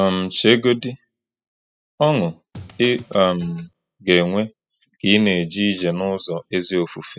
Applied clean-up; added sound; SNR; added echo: classical method spectral subtraction.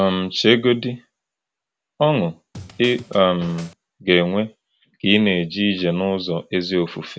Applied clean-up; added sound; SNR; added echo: none; Scratching (performance technique); 18 dB; none.